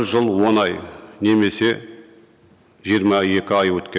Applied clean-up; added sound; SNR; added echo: none; none; none; none.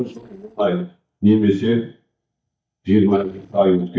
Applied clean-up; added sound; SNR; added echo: neural mask model DeepFilterNet 3.